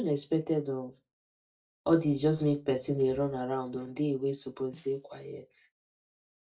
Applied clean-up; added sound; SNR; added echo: neural mask model DeepFilterNet 3.